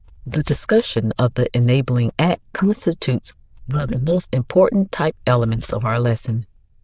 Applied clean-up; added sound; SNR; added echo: neural diffusion model UNIVERSE++.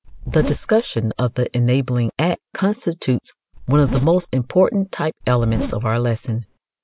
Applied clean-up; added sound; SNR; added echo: none; Zipper (clothing); 10 dB; none.